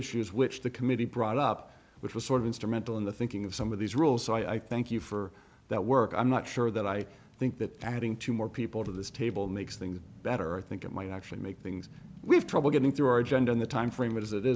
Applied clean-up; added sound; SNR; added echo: none; none; none; none.